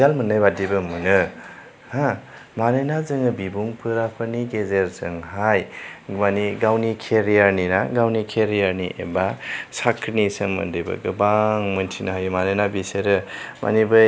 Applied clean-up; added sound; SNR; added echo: none; none; none; none.